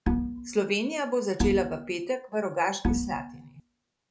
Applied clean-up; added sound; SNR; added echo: none; Bowed string instrument; 2 dB; none.